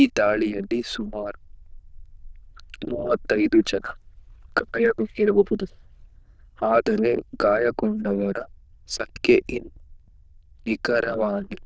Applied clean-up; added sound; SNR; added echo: neural diffusion model UNIVERSE++.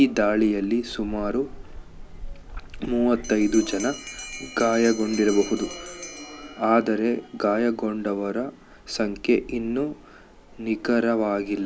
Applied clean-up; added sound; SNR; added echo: none; Wind + Bell; 15 dB; none.